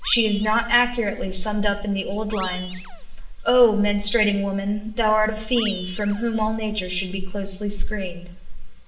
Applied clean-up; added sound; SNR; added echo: none; Animal; 19 dB; reverberation time 0.6 s.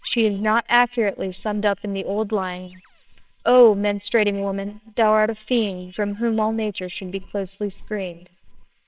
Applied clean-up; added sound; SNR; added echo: neural separator model SepFormer WHAMR!.